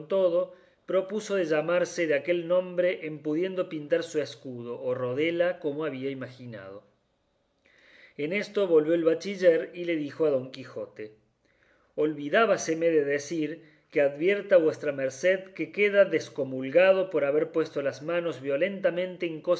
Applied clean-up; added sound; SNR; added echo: none; none; none; none.